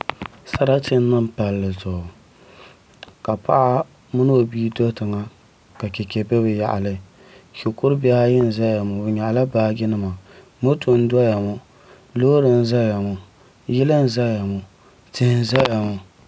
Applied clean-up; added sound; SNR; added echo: none; none; none; none.